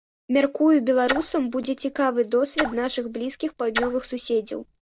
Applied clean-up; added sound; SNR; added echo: none; Splash, splatter; 10 dB; none.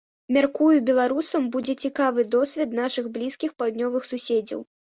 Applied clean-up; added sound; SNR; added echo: none; none; none; none.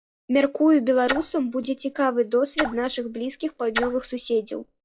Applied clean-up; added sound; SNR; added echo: classical method log-MMSE.